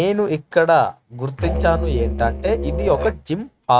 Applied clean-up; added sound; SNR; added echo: neural mask model RNNoise.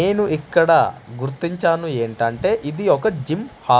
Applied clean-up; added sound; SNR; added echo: none; none; none; none.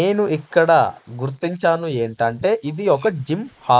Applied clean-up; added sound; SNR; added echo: neural mask model Resemble Enhance denoiser.